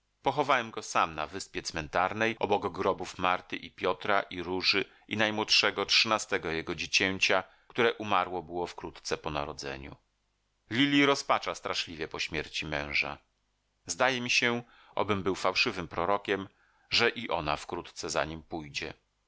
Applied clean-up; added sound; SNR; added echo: none; none; none; none.